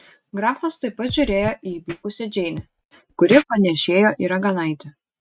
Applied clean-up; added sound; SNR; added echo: neural mask model RNNoise.